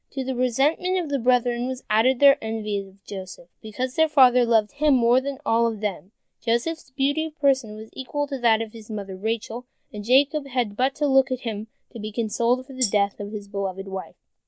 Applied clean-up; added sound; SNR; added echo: neural mask model Resemble Enhance denoiser.